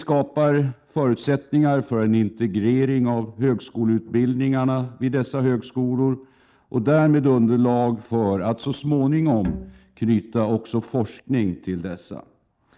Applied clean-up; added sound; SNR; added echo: neural mask model DeepFilterNet 3.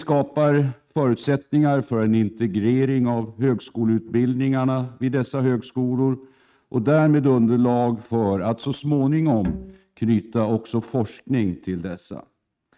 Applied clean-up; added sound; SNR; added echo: neural mask model RNNoise.